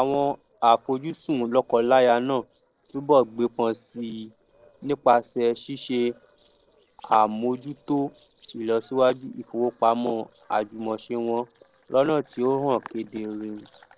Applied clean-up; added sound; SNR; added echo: neural separator model SepFormer DNS4.